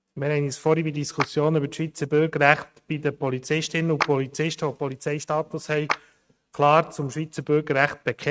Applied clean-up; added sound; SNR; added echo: neural mask model RNNoise.